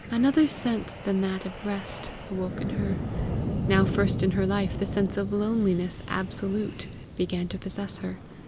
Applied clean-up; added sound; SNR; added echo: none; Wind; 5 dB; none.